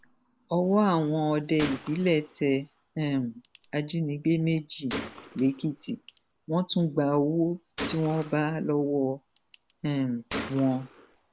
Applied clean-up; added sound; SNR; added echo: none; Gunshot, gunfire; 15 dB; none.